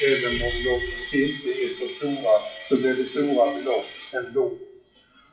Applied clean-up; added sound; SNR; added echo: classical method WPE with log-MMSE.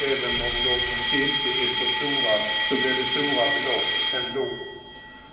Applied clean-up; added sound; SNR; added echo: none; Alarm; -3 dB; reverberation time 1.0 s.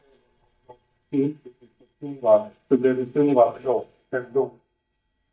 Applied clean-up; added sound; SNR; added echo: neural mask model DeepFilterNet 3.